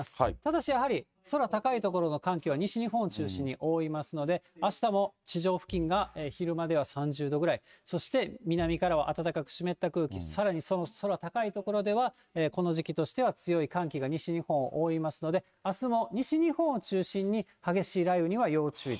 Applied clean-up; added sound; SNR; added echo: neural mask model RNNoise.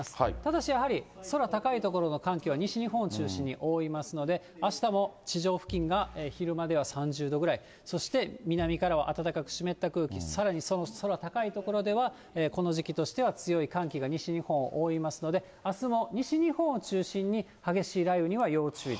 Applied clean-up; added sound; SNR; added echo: none; Bowed string instrument; 18 dB; none.